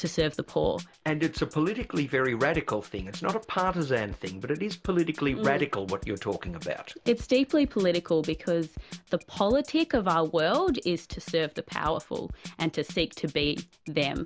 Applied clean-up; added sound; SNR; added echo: none; Drum kit; 16 dB; none.